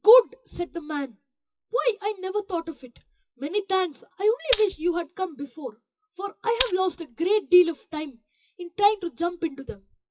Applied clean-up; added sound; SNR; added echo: classical method WPE with log-MMSE.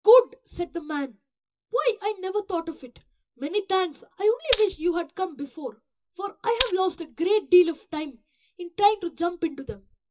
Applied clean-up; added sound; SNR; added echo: neural mask model DeepFilterNet 3.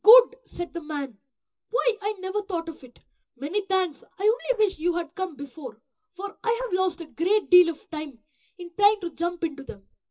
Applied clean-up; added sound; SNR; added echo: neural separator model SepFormer DNS4.